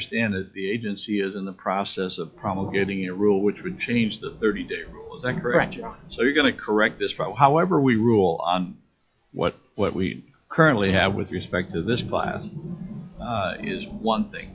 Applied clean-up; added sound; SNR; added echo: classical method log-MMSE.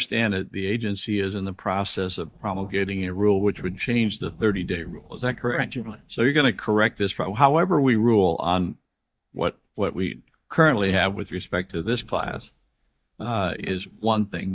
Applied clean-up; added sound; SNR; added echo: neural mask model DeepFilterNet 3.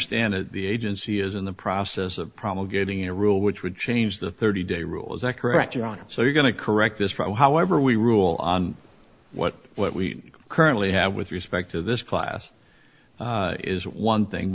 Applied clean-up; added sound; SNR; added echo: none; none; none; none.